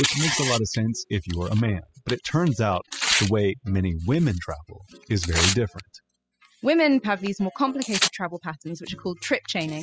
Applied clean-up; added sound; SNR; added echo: classical method spectral subtraction.